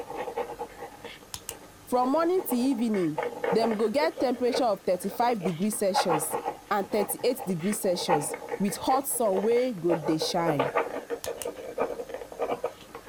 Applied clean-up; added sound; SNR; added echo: none; Writing; 5 dB; none.